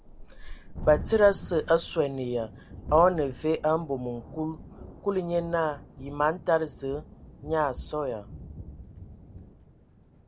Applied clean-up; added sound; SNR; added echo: none; Thunderstorm; 13 dB; none.